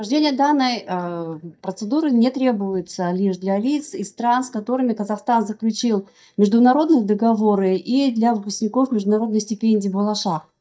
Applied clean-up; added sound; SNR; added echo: neural mask model DeepFilterNet 3.